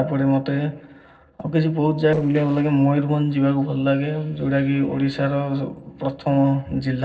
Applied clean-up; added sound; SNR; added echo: neural separator model SepFormer DNS4.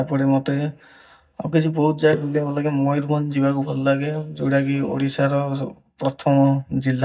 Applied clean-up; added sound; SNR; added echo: neural mask model DeepFilterNet 3.